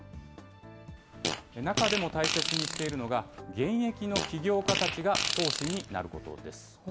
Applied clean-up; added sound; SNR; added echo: none; Fart; 1 dB; none.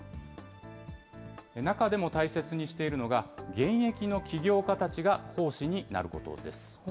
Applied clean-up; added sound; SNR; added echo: none; none; none; none.